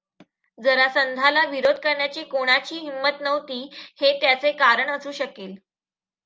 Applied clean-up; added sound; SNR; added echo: none; none; none; none.